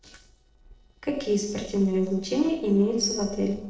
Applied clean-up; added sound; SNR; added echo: neural separator model SepFormer DNS4.